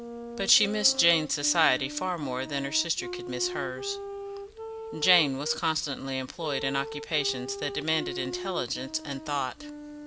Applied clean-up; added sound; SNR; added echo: none; Wind instrument, woodwind instrument; 9 dB; none.